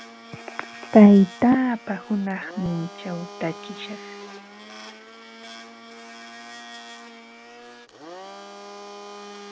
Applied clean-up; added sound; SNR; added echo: none; Domestic sounds, home sounds; 17 dB; none.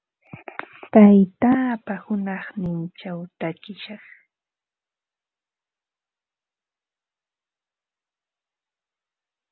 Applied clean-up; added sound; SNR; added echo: none; none; none; none.